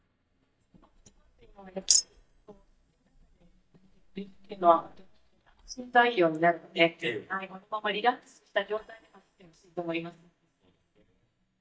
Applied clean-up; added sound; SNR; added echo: neural mask model DeepFilterNet 3.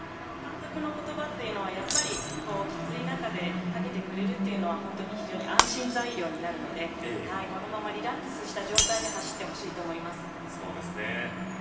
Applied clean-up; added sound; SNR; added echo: none; Shatter; 3 dB; reverberation time 2.4 s.